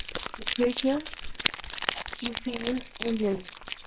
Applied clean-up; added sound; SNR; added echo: neural separator model SepFormer WHAMR!.